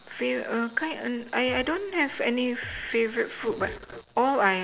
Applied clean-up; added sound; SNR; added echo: none; Gunshot, gunfire; 19 dB; none.